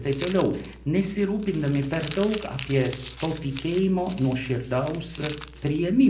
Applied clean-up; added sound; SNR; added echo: none; Crumpling, crinkling; 12 dB; reverberation time 0.5 s.